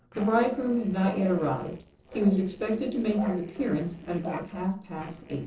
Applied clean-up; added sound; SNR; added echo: neural separator model SepFormer DNS4.